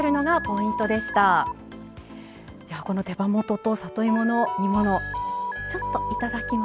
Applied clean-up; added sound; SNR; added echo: none; Alarm; 6 dB; none.